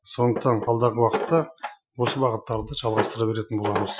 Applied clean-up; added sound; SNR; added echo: classical method Wiener filter.